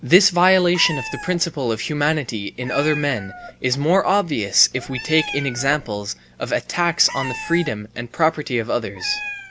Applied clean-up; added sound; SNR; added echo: none; Meow; 14 dB; none.